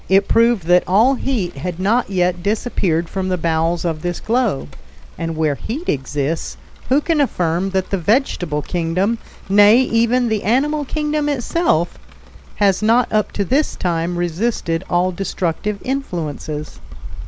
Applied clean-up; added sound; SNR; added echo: none; Rain; 14 dB; none.